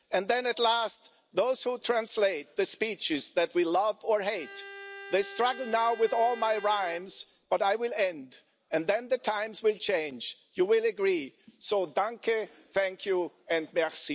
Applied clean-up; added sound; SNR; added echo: none; Bowed string instrument; 15 dB; none.